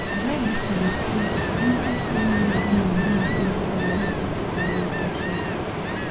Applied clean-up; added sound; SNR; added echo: none; Ocean; -2 dB; reverberation time 1.7 s.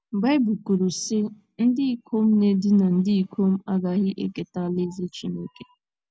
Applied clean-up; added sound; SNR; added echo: none; none; none; none.